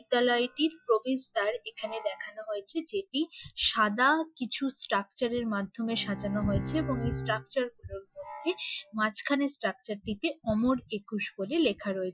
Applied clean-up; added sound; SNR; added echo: classical method Wiener filter.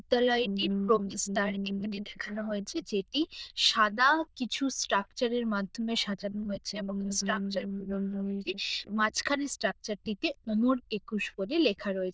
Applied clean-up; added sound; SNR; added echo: neural diffusion model UNIVERSE++.